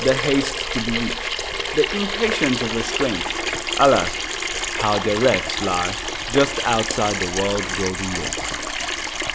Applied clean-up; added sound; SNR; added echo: none; Sink (filling or washing) / Water tap, faucet; 2 dB; none.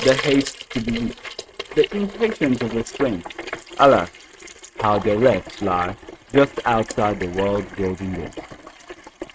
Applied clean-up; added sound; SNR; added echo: neural mask model RNNoise.